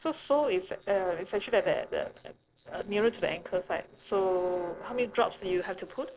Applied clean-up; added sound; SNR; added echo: neural separator model SepFormer DNS4.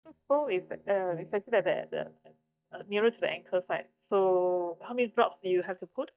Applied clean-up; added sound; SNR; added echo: neural mask model DeepFilterNet 3.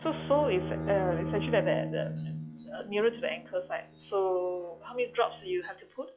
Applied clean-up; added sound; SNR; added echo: classical method log-MMSE.